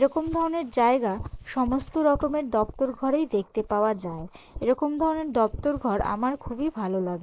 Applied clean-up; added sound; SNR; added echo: neural mask model Resemble Enhance denoiser.